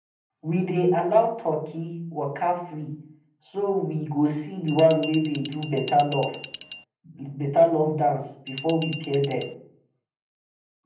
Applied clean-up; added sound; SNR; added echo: none; Glass; 13 dB; reverberation time 0.6 s.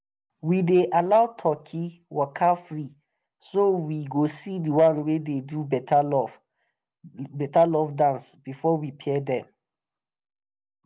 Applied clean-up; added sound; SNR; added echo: none; none; none; none.